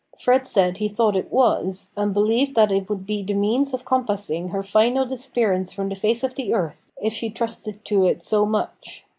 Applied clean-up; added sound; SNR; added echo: none; none; none; none.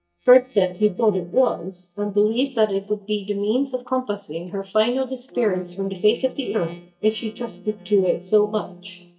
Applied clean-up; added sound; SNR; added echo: neural mask model DeepFilterNet 3.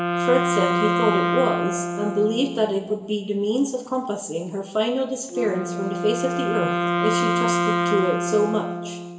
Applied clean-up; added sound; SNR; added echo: none; Wind instrument, woodwind instrument; 1 dB; reverberation time 0.9 s.